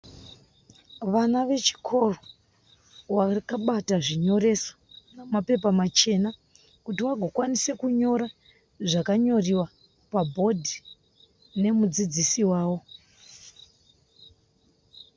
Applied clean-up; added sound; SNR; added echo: none; none; none; none.